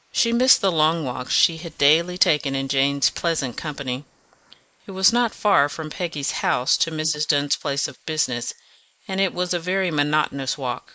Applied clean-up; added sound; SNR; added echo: neural mask model Resemble Enhance denoiser.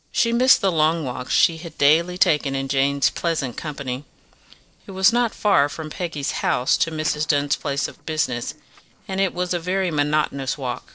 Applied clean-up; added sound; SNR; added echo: neural separator model SepFormer DNS4.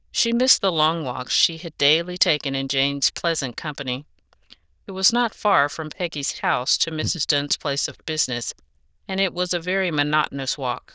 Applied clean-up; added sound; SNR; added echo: neural diffusion model UNIVERSE++.